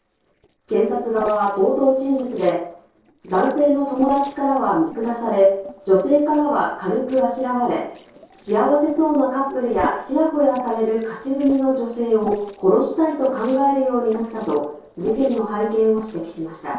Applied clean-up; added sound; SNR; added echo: neural separator model SepFormer DNS4.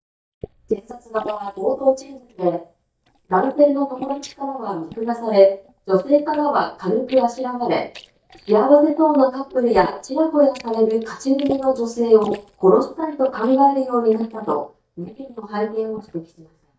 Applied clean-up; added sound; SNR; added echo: neural mask model DeepFilterNet 3.